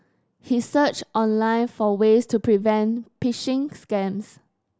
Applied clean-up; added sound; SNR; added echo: none; none; none; none.